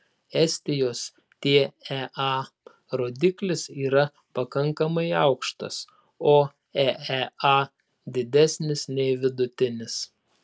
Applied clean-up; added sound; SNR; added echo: none; none; none; none.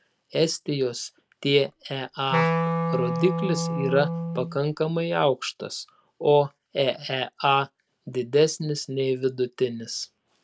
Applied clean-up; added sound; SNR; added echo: none; Wind instrument, woodwind instrument; 2 dB; none.